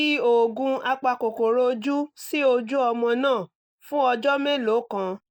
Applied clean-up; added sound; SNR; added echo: neural mask model Resemble Enhance denoiser.